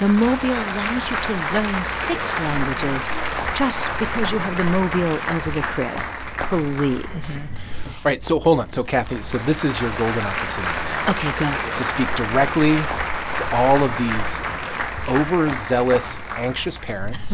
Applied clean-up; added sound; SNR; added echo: none; Applause / Crowd; 3 dB; none.